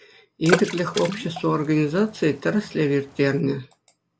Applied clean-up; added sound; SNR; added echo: none; Water / Splash, splatter; 8 dB; none.